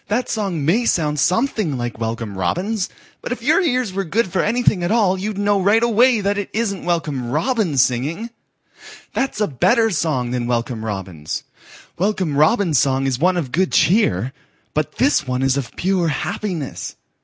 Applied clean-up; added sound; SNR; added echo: none; none; none; none.